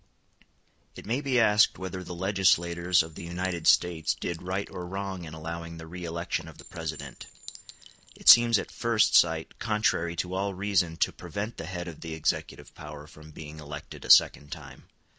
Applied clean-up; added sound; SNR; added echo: none; Chink, clink; 19 dB; none.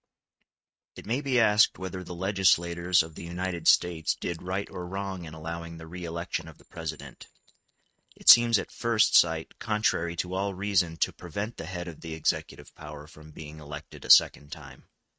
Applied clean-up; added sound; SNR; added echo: neural mask model RNNoise.